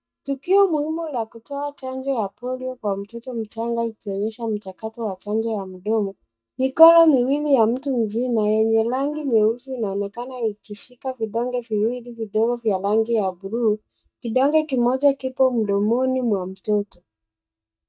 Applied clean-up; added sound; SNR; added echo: neural mask model DeepFilterNet 3.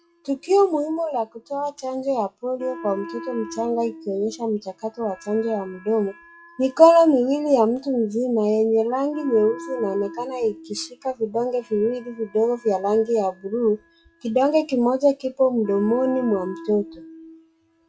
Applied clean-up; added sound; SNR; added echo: classical method log-MMSE.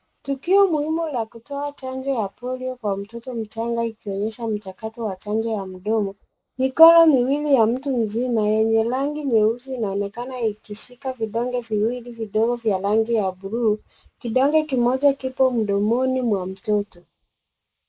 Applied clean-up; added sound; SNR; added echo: neural mask model Resemble Enhance denoiser.